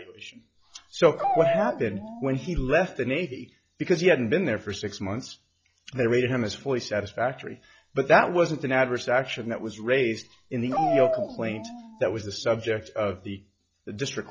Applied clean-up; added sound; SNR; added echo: classical method log-MMSE.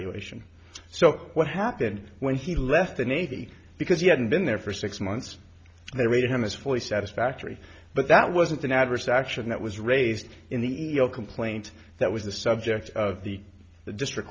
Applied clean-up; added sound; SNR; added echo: none; none; none; none.